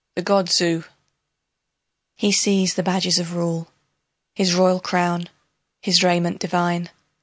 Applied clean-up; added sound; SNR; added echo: none; none; none; none.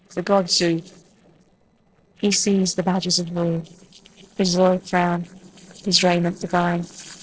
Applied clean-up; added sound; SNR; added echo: neural separator model SepFormer DNS4.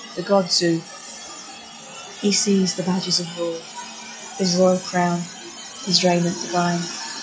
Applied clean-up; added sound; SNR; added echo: classical method log-MMSE.